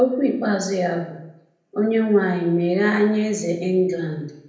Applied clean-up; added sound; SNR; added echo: none; none; none; reverberation time 0.7 s.